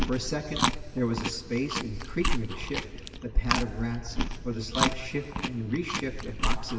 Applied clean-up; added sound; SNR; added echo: none; Chewing, mastication; -1 dB; reverberation time 2.3 s.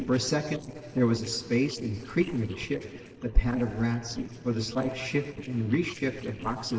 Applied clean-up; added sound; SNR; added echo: neural separator model SepFormer DNS4.